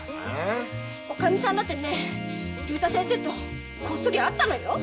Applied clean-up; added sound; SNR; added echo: none; Trumpet; 16 dB; none.